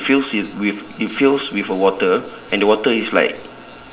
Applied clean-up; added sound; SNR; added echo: none; none; none; reverberation time 0.9 s.